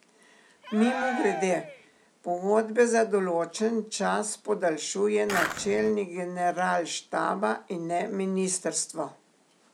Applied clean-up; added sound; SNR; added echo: none; Skateboard + Cheering; 6 dB; none.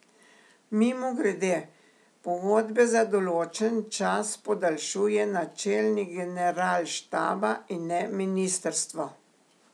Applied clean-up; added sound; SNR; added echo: none; none; none; none.